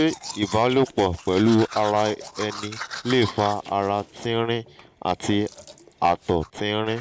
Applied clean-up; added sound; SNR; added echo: none; Domestic sounds, home sounds; 15 dB; none.